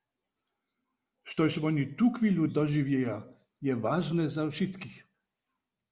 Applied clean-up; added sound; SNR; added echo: none; none; none; none.